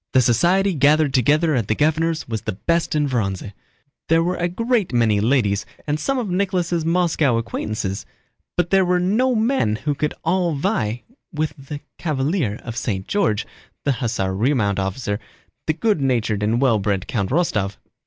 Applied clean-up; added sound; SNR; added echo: none; none; none; none.